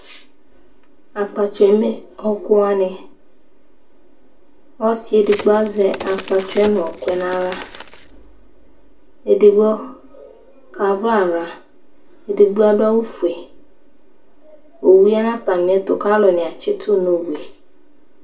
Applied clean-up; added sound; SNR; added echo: none; Crack; 14 dB; reverberation time 0.2 s.